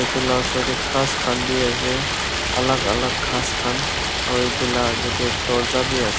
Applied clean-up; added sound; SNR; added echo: none; Stream; -1 dB; none.